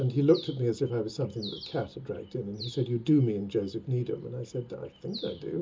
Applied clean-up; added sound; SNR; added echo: none; Bird; 19 dB; reverberation time 0.2 s.